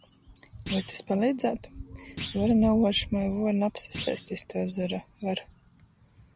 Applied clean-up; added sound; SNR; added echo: none; Thump, thud; 15 dB; none.